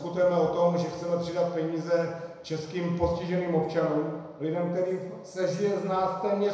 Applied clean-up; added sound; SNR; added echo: none; none; none; reverberation time 1.0 s.